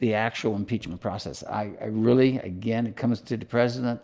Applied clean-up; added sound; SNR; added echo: neural mask model Resemble Enhance denoiser.